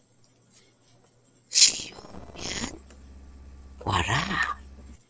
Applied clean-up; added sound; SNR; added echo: neural separator model SepFormer DNS4.